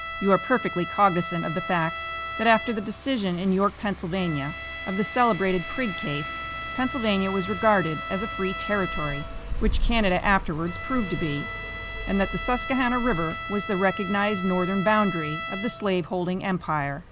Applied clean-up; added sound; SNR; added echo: none; Car passing by + Bowed string instrument; 6 dB; none.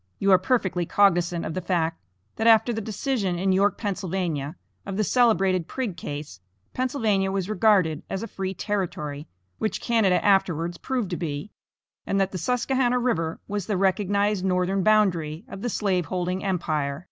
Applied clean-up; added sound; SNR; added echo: none; none; none; none.